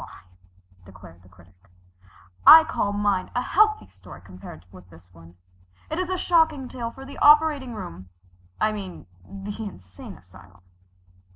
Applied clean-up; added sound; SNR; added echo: none; none; none; none.